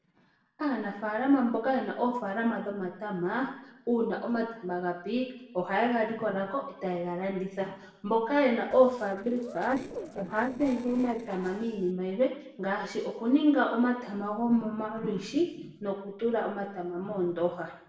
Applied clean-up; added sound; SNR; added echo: neural separator model SepFormer DNS4.